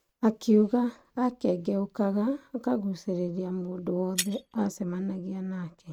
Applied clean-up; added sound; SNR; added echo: neural mask model RNNoise.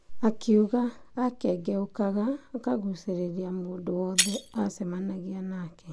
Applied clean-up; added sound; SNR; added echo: none; Shatter; 4 dB; none.